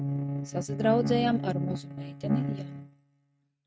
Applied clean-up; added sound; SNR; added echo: neural mask model RNNoise.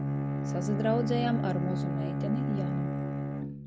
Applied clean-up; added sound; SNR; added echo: none; Bowed string instrument; -3 dB; none.